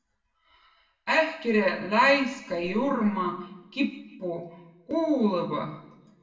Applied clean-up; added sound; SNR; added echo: none; none; none; reverberation time 0.7 s.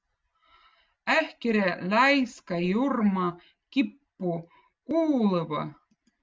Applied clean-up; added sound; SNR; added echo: none; none; none; none.